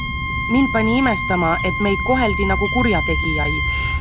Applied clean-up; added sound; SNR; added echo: none; Bird + Wind instrument, woodwind instrument; 1 dB; none.